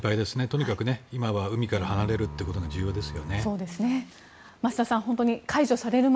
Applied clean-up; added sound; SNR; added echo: none; Bowed string instrument; 12 dB; none.